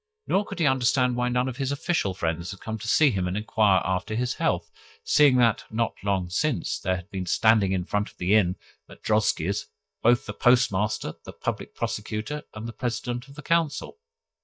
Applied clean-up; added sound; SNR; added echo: neural mask model DeepFilterNet 3.